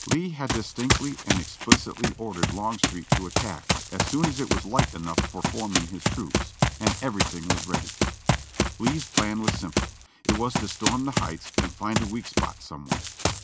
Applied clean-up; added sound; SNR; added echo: none; Run; -4 dB; none.